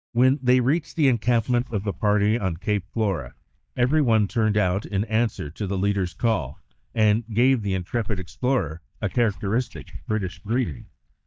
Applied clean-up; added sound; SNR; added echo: neural mask model DeepFilterNet 3.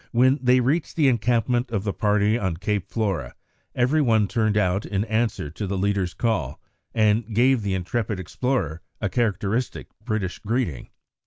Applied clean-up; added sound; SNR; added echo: none; none; none; none.